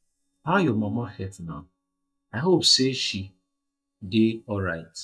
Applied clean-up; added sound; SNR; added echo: neural mask model DeepFilterNet 3.